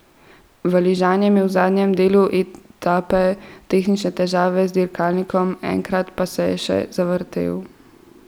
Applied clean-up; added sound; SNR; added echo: none; none; none; none.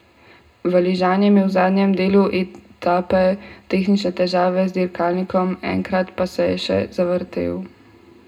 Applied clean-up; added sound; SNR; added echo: none; none; none; reverberation time 0.2 s.